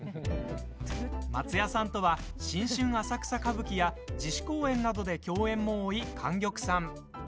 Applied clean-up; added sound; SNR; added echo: none; none; none; none.